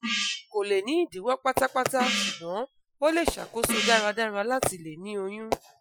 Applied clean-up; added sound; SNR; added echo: classical method Wiener filter.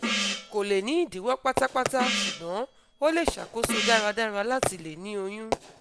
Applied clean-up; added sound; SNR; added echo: none; Gong + Fireworks; 4 dB; none.